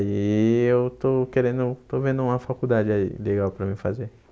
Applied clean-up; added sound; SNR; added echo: none; none; none; none.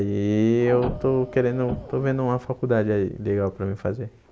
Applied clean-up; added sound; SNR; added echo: none; Printer; 12 dB; none.